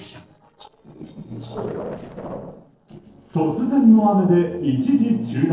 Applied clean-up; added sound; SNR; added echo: neural separator model SepFormer DNS4.